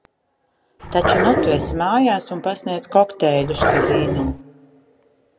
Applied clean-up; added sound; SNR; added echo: none; Growling; -2 dB; none.